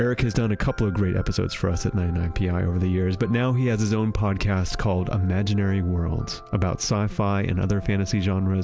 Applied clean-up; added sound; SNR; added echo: none; none; none; none.